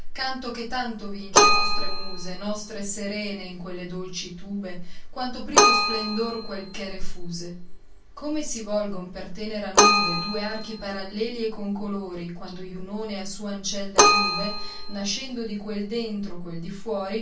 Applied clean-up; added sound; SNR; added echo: none; Keyboard (musical); -2 dB; reverberation time 0.2 s.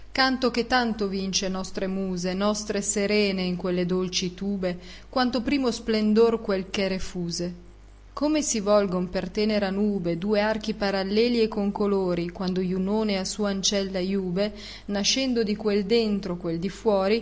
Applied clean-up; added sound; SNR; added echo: none; none; none; none.